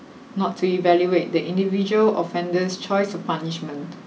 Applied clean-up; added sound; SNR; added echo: none; none; none; none.